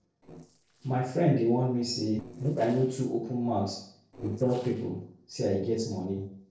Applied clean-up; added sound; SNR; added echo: neural separator model SepFormer DNS4.